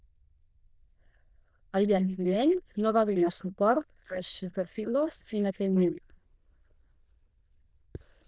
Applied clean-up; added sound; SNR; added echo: neural diffusion model UNIVERSE++.